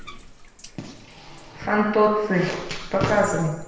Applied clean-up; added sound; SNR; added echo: none; Bathtub (filling or washing); 17 dB; reverberation time 1.0 s.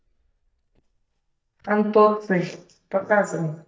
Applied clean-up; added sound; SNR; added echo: neural mask model DeepFilterNet 3.